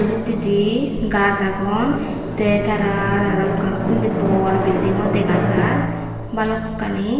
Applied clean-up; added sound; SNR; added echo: none; Drum; 3 dB; reverberation time 1.2 s.